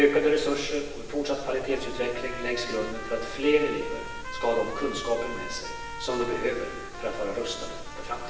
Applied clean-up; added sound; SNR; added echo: none; Trumpet; 12 dB; reverberation time 1.0 s.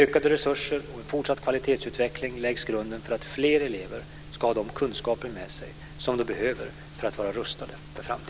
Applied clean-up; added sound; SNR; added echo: none; none; none; none.